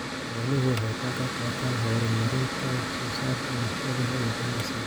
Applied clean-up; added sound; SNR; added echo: none; Mechanical fan; 2 dB; none.